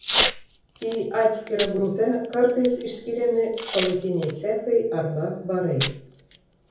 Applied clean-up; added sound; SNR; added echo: none; Packing tape, duct tape / Tearing; 5 dB; reverberation time 0.7 s.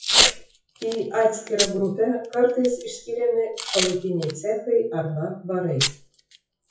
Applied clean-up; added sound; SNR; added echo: classical method WPE with log-MMSE.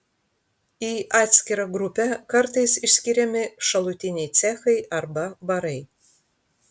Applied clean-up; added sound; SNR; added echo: none; none; none; none.